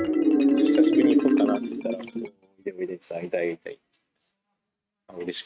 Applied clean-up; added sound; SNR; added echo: neural mask model RNNoise.